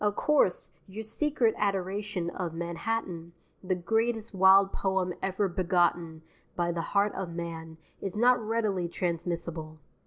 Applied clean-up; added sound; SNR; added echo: none; none; none; none.